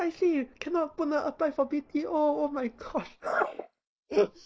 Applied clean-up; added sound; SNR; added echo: neural mask model Resemble Enhance denoiser.